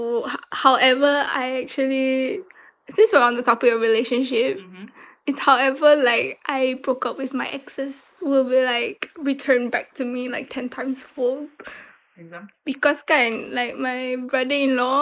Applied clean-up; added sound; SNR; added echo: neural mask model Resemble Enhance denoiser.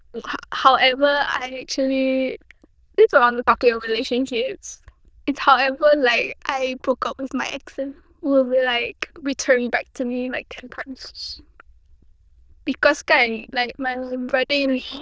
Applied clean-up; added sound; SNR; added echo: neural diffusion model UNIVERSE++.